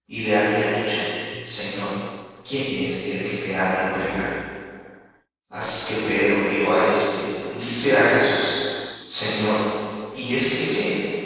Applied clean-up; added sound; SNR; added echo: neural separator model SepFormer DNS4.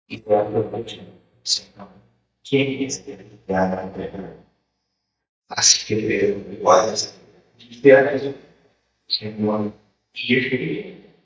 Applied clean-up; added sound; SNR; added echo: neural mask model DeepFilterNet 3.